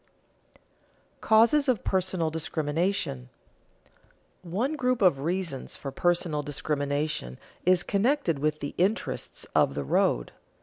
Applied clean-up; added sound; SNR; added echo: none; none; none; none.